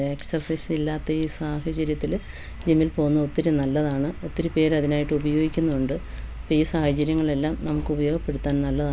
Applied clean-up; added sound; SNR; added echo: none; none; none; none.